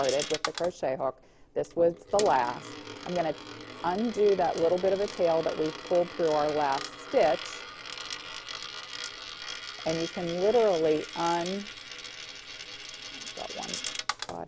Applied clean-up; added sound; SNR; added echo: none; Coin (dropping); 11 dB; none.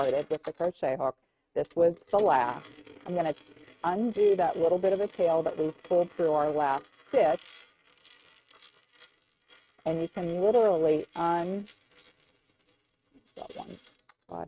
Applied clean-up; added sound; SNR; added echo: neural mask model RNNoise.